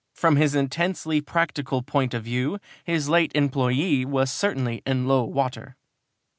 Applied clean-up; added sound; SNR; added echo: none; none; none; none.